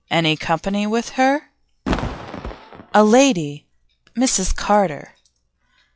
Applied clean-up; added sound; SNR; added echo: classical method log-MMSE.